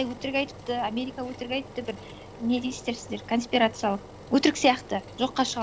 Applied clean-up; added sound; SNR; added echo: none; Engine; 16 dB; none.